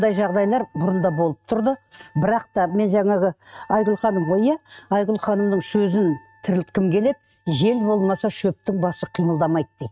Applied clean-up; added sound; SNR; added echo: neural mask model RNNoise.